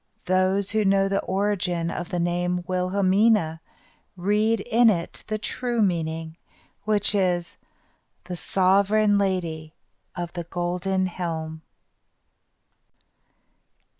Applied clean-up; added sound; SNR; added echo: none; none; none; none.